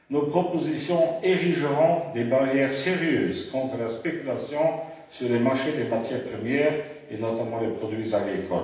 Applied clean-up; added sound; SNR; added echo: none; none; none; reverberation time 0.9 s.